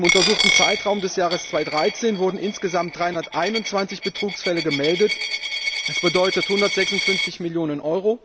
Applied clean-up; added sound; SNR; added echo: none; Coin (dropping); 2 dB; none.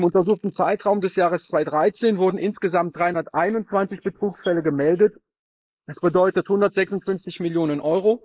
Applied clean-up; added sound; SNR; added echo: neural mask model Resemble Enhance denoiser.